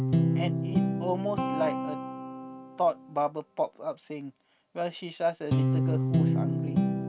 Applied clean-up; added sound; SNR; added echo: none; Guitar; -4 dB; none.